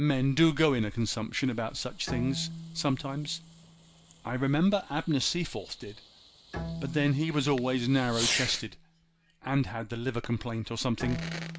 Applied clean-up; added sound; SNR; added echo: none; Bowed string instrument + Fireworks; 10 dB; none.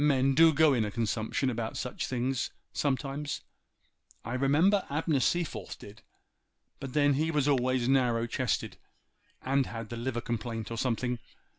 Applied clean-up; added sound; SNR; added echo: none; none; none; none.